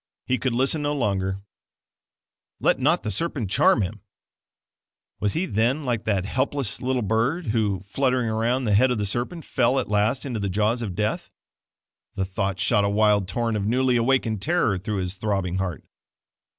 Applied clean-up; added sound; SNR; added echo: none; none; none; none.